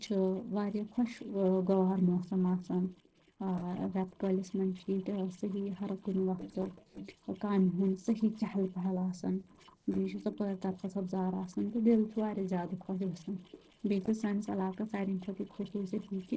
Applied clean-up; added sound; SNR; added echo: neural separator model SepFormer DNS4.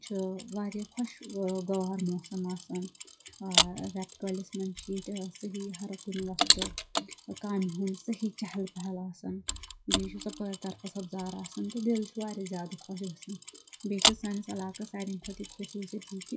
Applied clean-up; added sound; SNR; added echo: classical method WPE with log-MMSE.